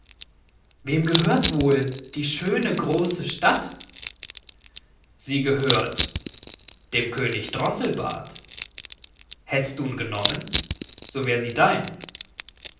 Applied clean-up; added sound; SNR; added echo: none; Crushing; 9 dB; reverberation time 0.6 s.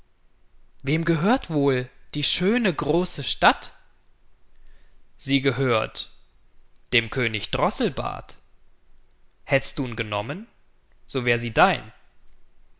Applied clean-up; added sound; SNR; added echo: none; none; none; none.